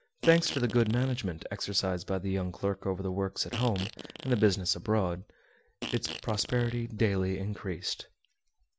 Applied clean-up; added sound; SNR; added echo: none; Fart; 11 dB; none.